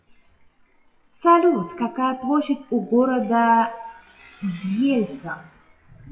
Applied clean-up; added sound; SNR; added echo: classical method WPE with log-MMSE.